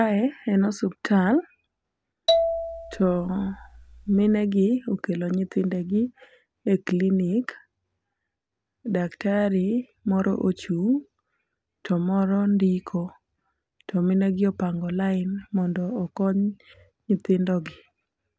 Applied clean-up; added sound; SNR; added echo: none; Marimba, xylophone; 3 dB; none.